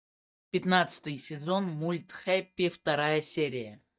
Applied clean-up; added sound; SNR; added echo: neural mask model DeepFilterNet 3.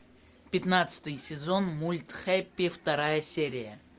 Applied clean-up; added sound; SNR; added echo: none; none; none; none.